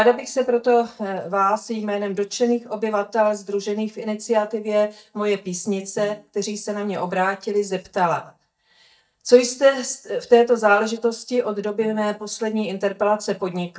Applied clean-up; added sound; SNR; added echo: neural mask model DeepFilterNet 3.